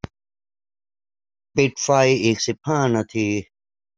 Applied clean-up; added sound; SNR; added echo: none; none; none; none.